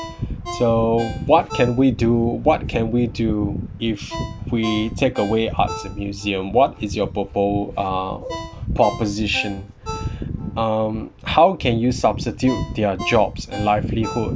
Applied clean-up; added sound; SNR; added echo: none; Ringtone; 16 dB; none.